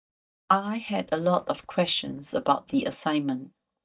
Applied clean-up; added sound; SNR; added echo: neural mask model DeepFilterNet 3.